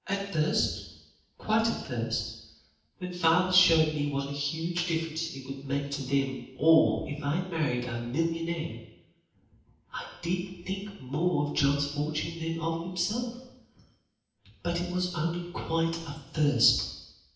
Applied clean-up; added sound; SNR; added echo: none; none; none; reverberation time 0.9 s.